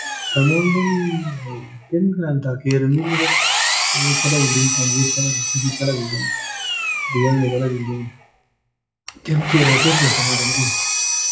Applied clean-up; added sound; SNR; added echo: classical method WPE with log-MMSE.